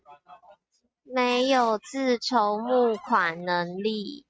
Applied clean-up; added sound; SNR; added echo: neural mask model RNNoise.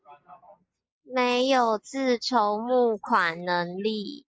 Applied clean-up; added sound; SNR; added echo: neural mask model Resemble Enhance denoiser.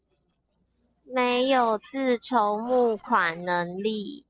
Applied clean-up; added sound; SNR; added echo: neural separator model SepFormer DNS4.